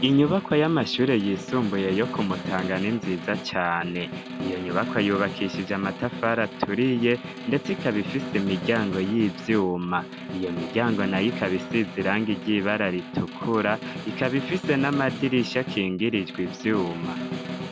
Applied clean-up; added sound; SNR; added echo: none; Snare drum; 9 dB; none.